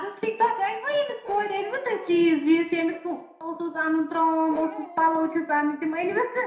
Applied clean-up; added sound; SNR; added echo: none; Bark; 19 dB; reverberation time 0.7 s.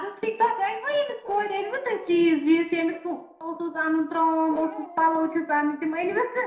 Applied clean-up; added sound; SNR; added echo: neural separator model SepFormer DNS4.